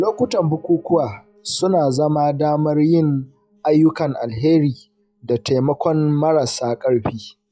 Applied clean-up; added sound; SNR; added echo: classical method log-MMSE.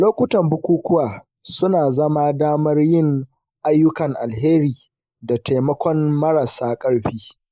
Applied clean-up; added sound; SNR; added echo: neural mask model Resemble Enhance denoiser.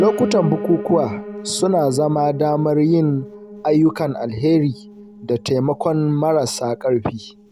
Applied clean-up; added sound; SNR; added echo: none; Piano; 12 dB; none.